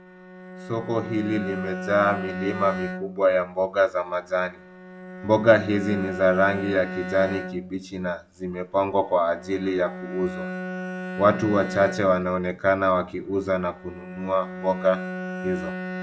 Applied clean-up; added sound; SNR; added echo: none; Bowed string instrument; 10 dB; reverberation time 0.3 s.